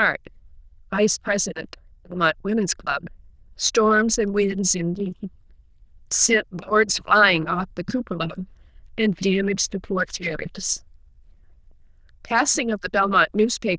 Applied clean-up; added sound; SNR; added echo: neural diffusion model UNIVERSE++.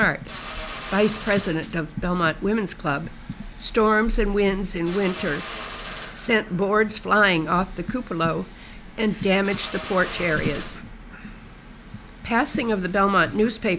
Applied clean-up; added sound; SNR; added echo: none; Drill; 16 dB; none.